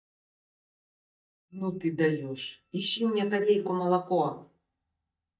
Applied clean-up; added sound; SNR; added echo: neural mask model DeepFilterNet 3.